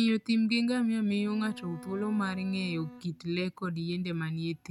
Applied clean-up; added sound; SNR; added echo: none; Bowed string instrument; 18 dB; none.